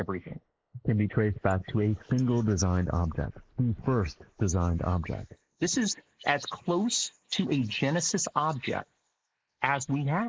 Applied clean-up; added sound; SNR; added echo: neural mask model Resemble Enhance denoiser.